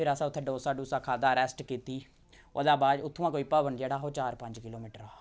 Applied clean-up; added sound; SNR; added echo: none; none; none; none.